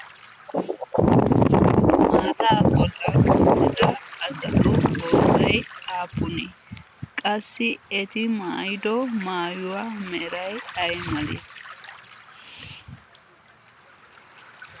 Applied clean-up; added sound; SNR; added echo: none; Waves, surf; 20 dB; none.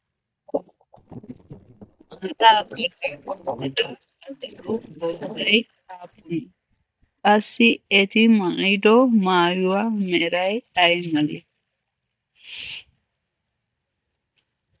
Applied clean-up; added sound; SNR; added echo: neural mask model DeepFilterNet 3.